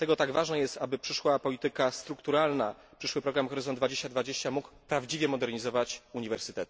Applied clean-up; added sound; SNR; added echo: none; none; none; none.